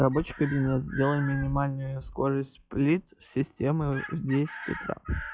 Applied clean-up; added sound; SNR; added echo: classical method log-MMSE.